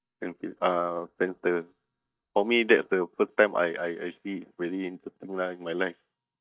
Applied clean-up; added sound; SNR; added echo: neural mask model DeepFilterNet 3.